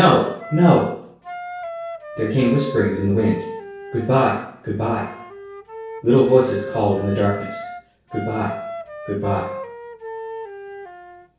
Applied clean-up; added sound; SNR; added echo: none; Wind instrument, woodwind instrument; 12 dB; reverberation time 0.6 s.